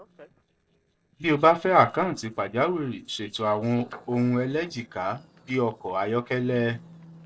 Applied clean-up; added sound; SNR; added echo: neural separator model SepFormer DNS4.